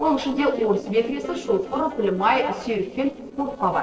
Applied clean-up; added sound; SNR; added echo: neural separator model SepFormer DNS4.